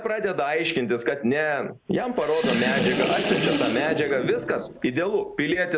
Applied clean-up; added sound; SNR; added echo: none; Sink (filling or washing) / Water; 4 dB; none.